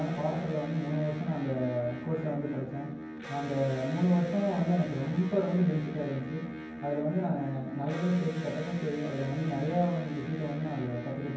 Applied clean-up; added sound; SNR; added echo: none; Electric guitar; 10 dB; reverberation time 0.9 s.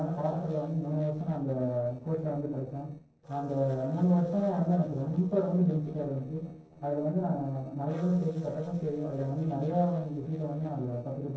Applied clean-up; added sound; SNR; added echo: neural separator model SepFormer DNS4.